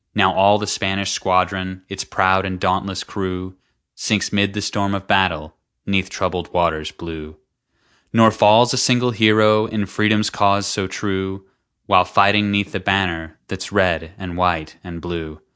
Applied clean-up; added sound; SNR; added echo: none; none; none; none.